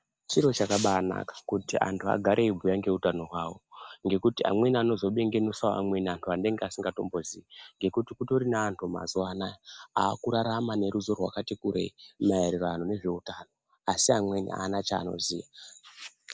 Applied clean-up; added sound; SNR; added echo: none; none; none; none.